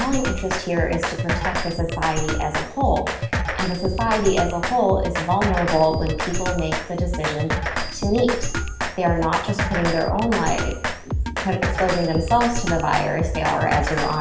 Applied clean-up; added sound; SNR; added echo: none; Drum kit; 2 dB; reverberation time 0.7 s.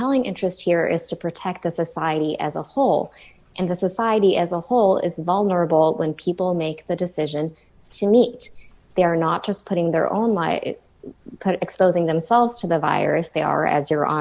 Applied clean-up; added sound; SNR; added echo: none; none; none; none.